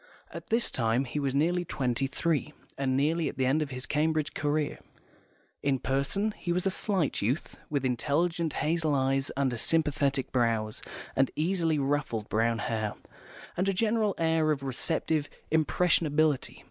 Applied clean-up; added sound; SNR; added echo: none; none; none; none.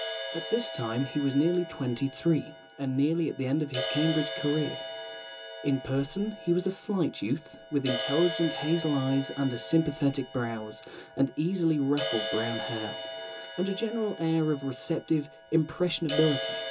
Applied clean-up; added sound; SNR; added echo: none; Crash cymbal; 8 dB; reverberation time 0.2 s.